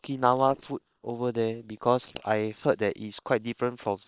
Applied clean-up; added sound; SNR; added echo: neural separator model SepFormer WHAM!.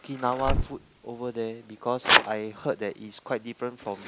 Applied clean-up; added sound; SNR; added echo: none; Bird + Scissors; -2 dB; none.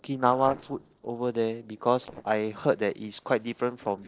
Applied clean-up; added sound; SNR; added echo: neural separator model SepFormer DNS4.